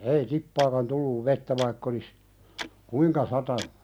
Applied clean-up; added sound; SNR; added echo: none; Tick-tock; 18 dB; none.